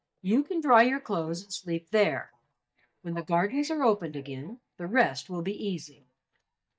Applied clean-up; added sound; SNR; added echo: neural mask model DeepFilterNet 3.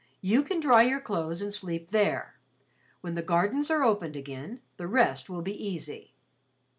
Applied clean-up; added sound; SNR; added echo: none; none; none; none.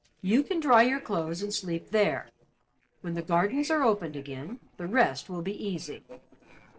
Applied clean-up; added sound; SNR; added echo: neural separator model SepFormer DNS4.